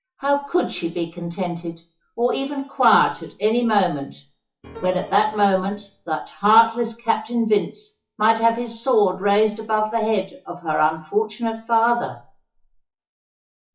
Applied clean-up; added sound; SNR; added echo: classical method WPE with log-MMSE.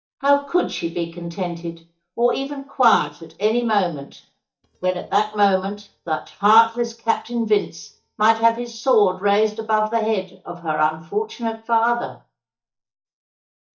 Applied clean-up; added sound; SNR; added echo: neural mask model DeepFilterNet 3.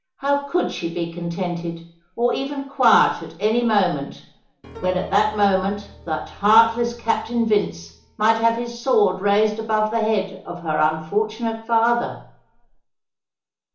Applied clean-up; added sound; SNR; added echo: none; Piano; 19 dB; reverberation time 0.8 s.